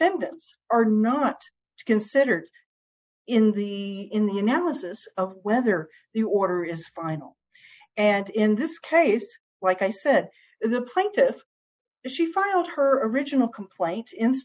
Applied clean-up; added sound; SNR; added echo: neural mask model Resemble Enhance denoiser.